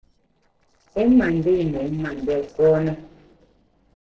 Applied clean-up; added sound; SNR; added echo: neural separator model SepFormer DNS4.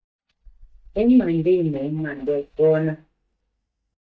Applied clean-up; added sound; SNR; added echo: neural mask model DeepFilterNet 3.